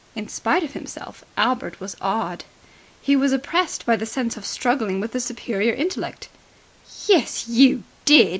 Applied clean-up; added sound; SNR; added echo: none; none; none; none.